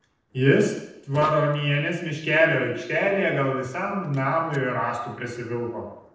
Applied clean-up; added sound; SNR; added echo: neural separator model SepFormer DNS4.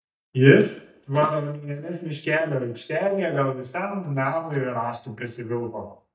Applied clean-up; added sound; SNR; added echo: neural mask model DeepFilterNet 3.